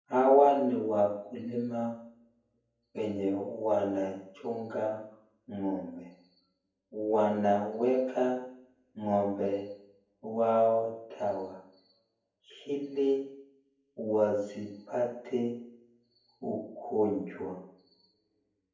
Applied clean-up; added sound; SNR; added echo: none; none; none; reverberation time 0.9 s.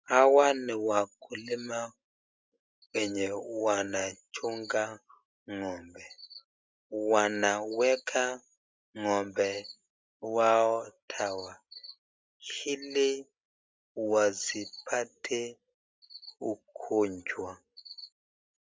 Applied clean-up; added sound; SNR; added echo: none; none; none; none.